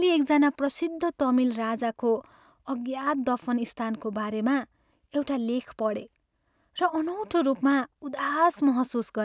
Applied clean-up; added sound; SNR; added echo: none; none; none; none.